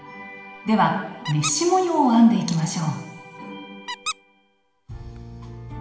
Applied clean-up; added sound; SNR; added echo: none; Squeak; 14 dB; reverberation time 1.1 s.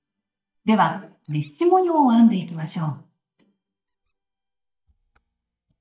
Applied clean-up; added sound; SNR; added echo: neural mask model DeepFilterNet 3.